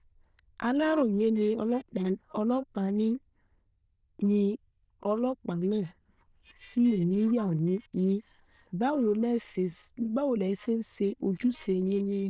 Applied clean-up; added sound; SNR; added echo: neural diffusion model UNIVERSE++.